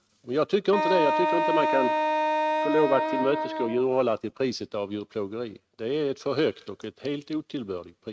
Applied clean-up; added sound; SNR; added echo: neural mask model RNNoise.